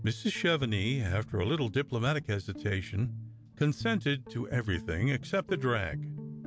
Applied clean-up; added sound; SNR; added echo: none; Guitar; 11 dB; none.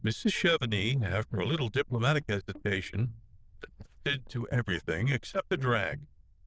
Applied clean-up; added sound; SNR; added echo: neural diffusion model UNIVERSE++.